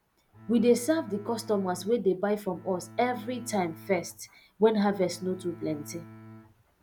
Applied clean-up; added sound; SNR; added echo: none; Bowed string instrument; 19 dB; none.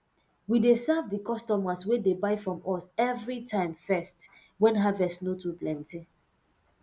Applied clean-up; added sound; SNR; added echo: none; none; none; none.